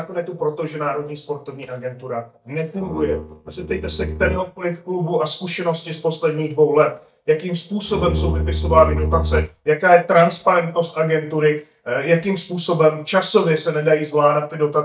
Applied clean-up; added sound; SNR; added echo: neural mask model DeepFilterNet 3.